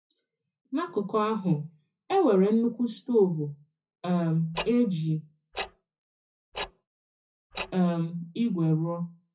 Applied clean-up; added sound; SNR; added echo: classical method WPE with log-MMSE.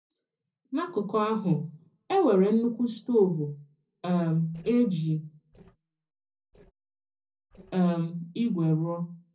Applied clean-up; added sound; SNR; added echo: neural separator model SepFormer DNS4.